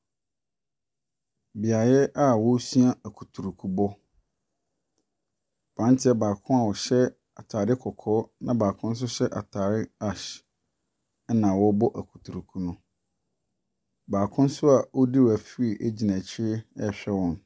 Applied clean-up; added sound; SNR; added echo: none; none; none; none.